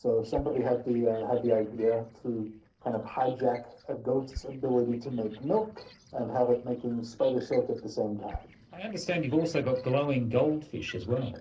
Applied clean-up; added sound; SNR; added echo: neural separator model SepFormer DNS4.